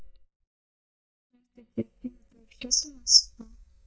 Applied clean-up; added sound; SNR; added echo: neural mask model DeepFilterNet 3.